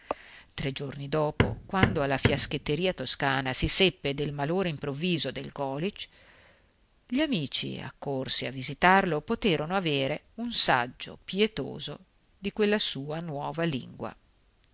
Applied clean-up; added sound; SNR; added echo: none; Hammer; 0 dB; none.